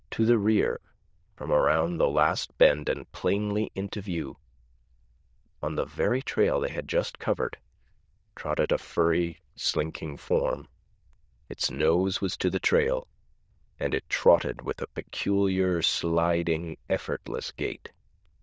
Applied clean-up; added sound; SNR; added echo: neural diffusion model UNIVERSE++.